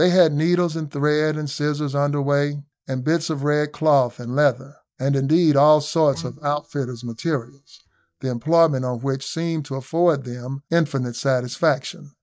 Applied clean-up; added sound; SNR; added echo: neural mask model DeepFilterNet 3.